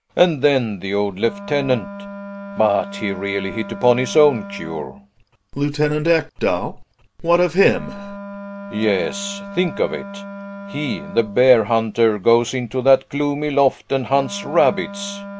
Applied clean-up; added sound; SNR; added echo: none; Wind instrument, woodwind instrument; 15 dB; none.